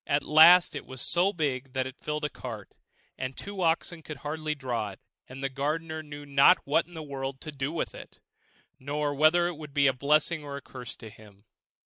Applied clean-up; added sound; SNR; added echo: neural mask model Resemble Enhance denoiser.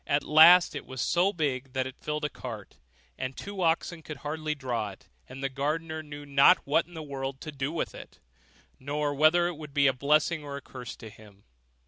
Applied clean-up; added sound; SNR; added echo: none; none; none; none.